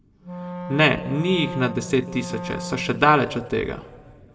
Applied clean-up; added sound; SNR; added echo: none; Wind instrument, woodwind instrument; 10 dB; reverberation time 1.1 s.